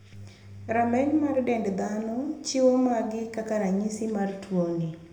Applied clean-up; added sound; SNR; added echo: none; none; none; reverberation time 0.7 s.